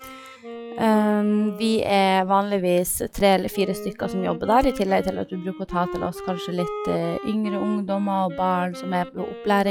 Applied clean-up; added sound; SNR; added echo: classical method log-MMSE.